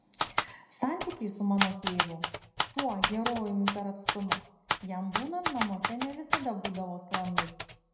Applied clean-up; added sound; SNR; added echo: none; Typewriter; -3 dB; reverberation time 0.8 s.